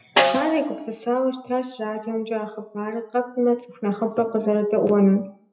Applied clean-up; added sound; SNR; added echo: classical method WPE with log-MMSE.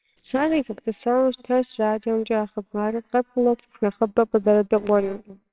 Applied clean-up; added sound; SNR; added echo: neural separator model SepFormer WHAMR!.